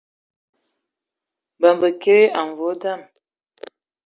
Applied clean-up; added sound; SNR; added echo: none; none; none; none.